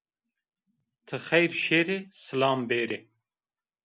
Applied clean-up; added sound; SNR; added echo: none; none; none; none.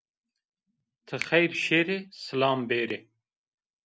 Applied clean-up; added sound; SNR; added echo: neural separator model SepFormer DNS4.